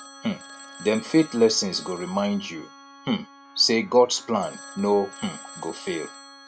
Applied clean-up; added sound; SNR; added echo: none; Telephone + Trumpet; 18 dB; none.